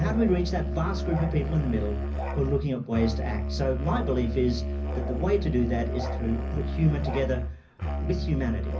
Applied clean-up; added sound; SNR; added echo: none; Musical instrument; 1 dB; reverberation time 0.4 s.